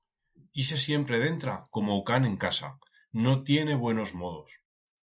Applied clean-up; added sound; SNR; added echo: neural mask model Resemble Enhance denoiser.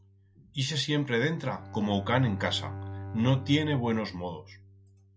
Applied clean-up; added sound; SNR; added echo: none; Bowed string instrument; 12 dB; none.